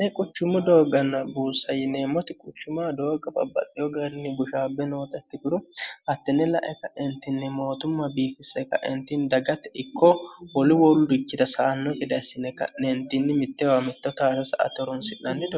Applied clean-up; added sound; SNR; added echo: none; none; none; none.